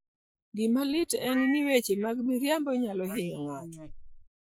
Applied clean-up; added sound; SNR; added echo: neural mask model Resemble Enhance denoiser.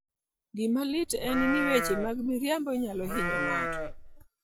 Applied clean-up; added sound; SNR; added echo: none; Livestock, farm animals, working animals; 2 dB; none.